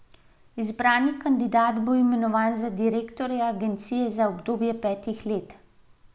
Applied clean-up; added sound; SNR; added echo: none; none; none; none.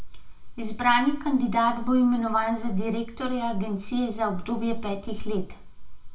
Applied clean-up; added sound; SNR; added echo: none; none; none; reverberation time 0.2 s.